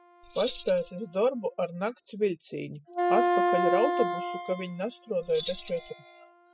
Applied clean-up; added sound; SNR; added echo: classical method spectral subtraction.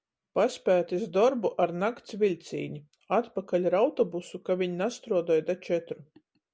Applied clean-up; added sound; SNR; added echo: none; none; none; none.